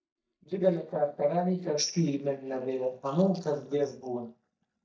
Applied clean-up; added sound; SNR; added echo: neural mask model DeepFilterNet 3.